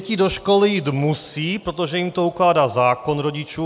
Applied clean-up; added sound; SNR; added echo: none; none; none; none.